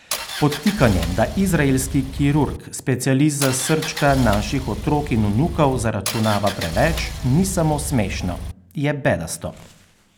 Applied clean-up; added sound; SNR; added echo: none; Engine; 8 dB; none.